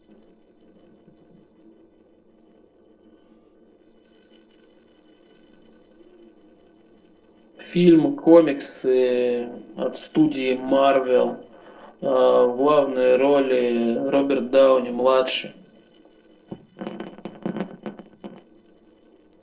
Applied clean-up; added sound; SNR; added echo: neural separator model SepFormer DNS4.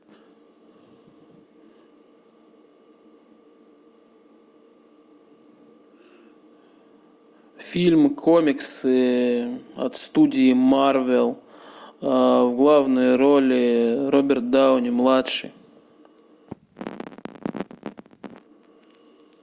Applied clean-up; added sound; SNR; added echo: none; none; none; none.